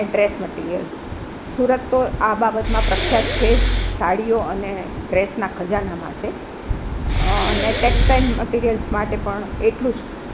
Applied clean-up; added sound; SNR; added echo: none; Breathing; -4 dB; none.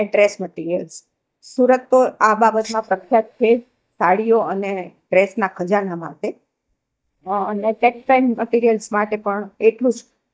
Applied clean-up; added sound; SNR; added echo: neural mask model DeepFilterNet 3.